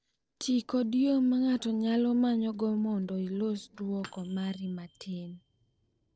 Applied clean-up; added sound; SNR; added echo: neural separator model SepFormer DNS4.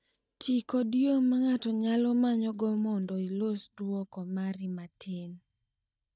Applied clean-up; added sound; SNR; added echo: neural mask model DeepFilterNet 3.